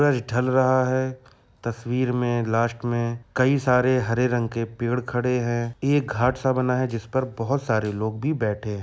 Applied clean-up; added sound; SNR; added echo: none; none; none; none.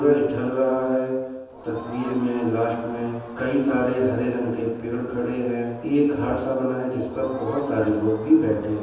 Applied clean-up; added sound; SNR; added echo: none; Crowd; 20 dB; reverberation time 1.1 s.